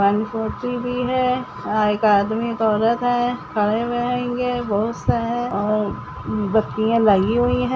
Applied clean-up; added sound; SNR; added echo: none; none; none; none.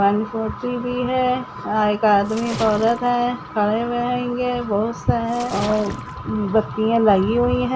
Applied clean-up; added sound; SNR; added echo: none; Splash, splatter; 16 dB; none.